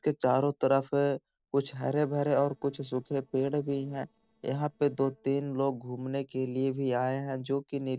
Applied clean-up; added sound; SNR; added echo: neural separator model SepFormer DNS4.